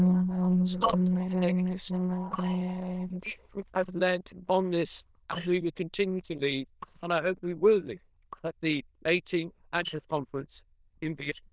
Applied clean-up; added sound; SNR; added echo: neural diffusion model UNIVERSE++.